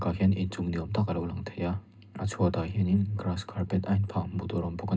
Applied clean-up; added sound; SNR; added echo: none; none; none; reverberation time 0.2 s.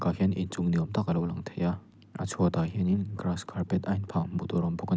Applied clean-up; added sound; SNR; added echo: none; none; none; none.